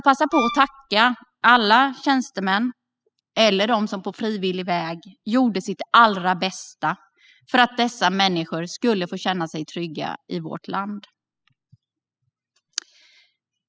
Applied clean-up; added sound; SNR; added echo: classical method spectral subtraction.